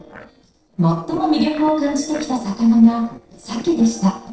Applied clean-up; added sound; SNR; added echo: neural separator model SepFormer DNS4.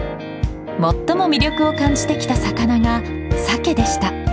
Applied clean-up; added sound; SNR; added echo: none; none; none; none.